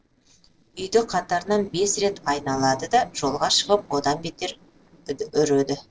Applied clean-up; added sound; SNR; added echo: neural separator model SepFormer DNS4.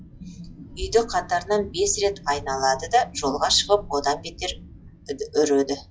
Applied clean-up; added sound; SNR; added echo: classical method log-MMSE.